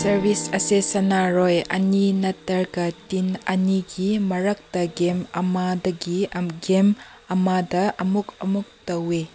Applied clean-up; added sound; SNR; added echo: none; Strum; 19 dB; none.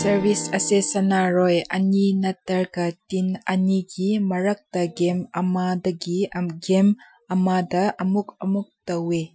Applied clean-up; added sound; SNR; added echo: classical method Wiener filter.